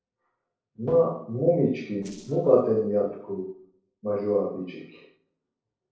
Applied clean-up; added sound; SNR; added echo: neural separator model SepFormer DNS4.